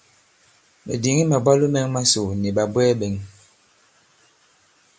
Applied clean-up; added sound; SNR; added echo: none; none; none; none.